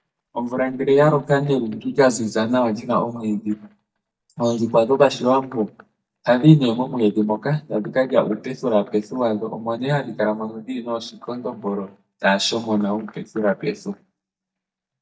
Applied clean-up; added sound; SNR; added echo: neural mask model DeepFilterNet 3.